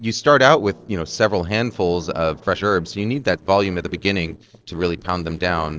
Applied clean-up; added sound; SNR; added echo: neural separator model SepFormer DNS4.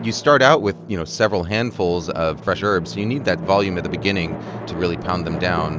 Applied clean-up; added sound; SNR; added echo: none; Drum; 11 dB; none.